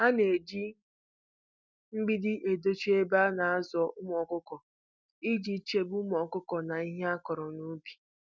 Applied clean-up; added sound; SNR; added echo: none; none; none; none.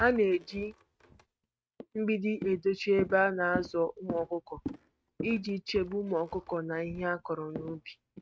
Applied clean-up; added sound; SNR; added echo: neural mask model RNNoise.